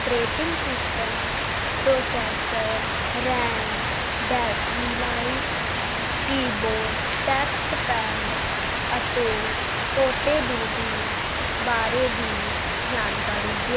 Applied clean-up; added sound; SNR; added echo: none; Rain; -3 dB; none.